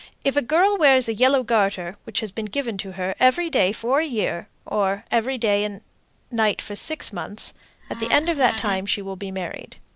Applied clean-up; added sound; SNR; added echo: none; Wood; 11 dB; none.